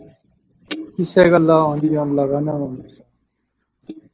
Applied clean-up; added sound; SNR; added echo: neural mask model DeepFilterNet 3.